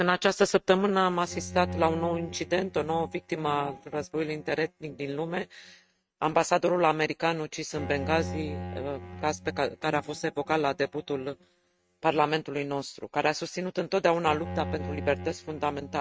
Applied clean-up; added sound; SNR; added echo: neural mask model RNNoise.